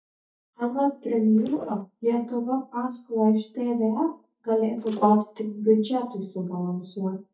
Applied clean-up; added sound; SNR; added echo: neural mask model DeepFilterNet 3.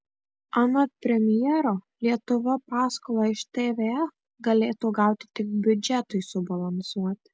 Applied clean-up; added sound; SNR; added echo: none; none; none; none.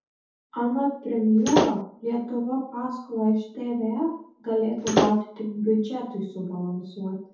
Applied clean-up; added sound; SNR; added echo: none; Slam / Wood; -3 dB; reverberation time 0.6 s.